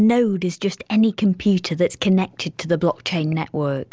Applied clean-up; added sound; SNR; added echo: none; none; none; none.